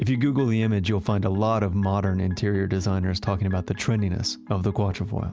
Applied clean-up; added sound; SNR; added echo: none; none; none; none.